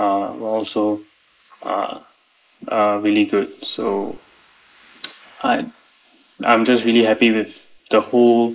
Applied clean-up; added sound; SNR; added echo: neural mask model Resemble Enhance denoiser.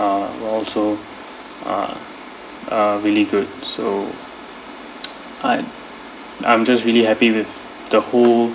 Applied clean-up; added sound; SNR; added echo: none; none; none; none.